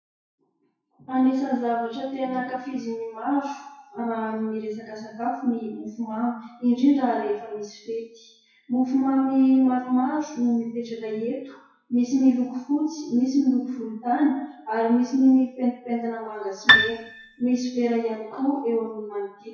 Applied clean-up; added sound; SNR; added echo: classical method WPE with log-MMSE.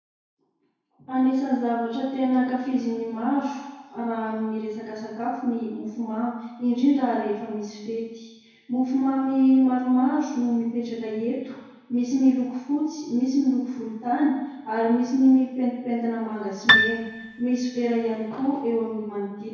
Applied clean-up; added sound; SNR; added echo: none; Piano; -1 dB; reverberation time 1.0 s.